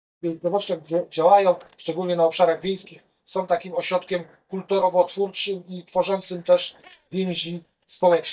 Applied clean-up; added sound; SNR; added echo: neural mask model DeepFilterNet 3.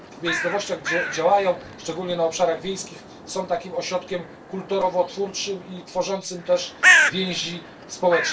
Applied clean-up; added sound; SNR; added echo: none; Bird; 1 dB; reverberation time 0.2 s.